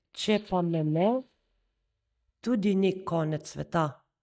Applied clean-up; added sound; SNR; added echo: neural mask model DeepFilterNet 3.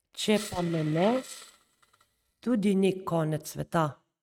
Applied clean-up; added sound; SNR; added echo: neural mask model RNNoise.